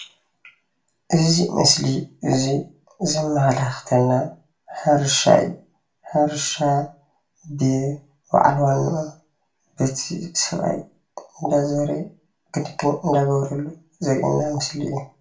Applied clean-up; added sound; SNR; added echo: none; none; none; reverberation time 0.3 s.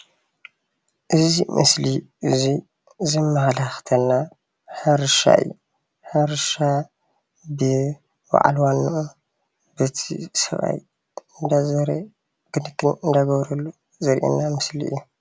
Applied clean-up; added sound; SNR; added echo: none; none; none; none.